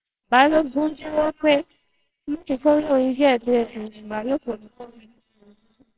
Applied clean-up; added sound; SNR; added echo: neural separator model SepFormer WHAMR!.